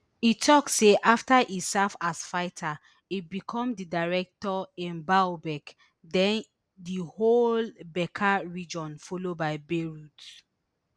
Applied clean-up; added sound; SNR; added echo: none; none; none; none.